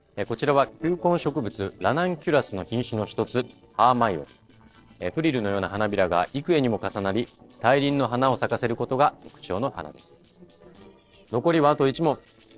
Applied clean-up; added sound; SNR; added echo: neural separator model SepFormer DNS4.